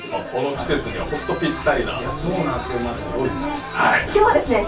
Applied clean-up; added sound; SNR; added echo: none; Tambourine; 15 dB; reverberation time 0.1 s.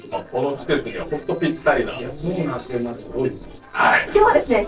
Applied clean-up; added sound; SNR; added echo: neural separator model SepFormer DNS4.